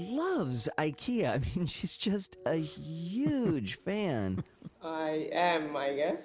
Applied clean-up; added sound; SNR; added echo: none; none; none; none.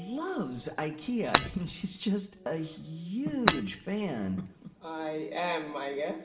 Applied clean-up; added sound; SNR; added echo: none; Shatter; 0 dB; reverberation time 0.7 s.